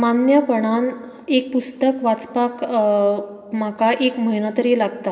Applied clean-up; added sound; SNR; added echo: none; none; none; reverberation time 2.0 s.